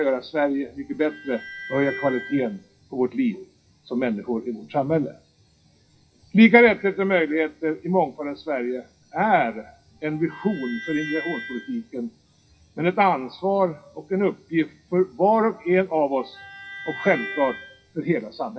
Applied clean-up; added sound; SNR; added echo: classical method WPE with log-MMSE.